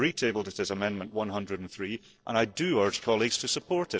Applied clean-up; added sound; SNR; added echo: neural separator model SepFormer DNS4.